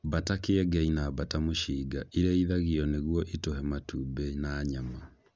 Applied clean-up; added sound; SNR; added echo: none; none; none; none.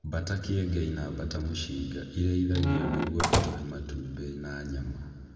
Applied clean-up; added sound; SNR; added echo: none; Squeak / Slam / Wood; -1 dB; reverberation time 2.1 s.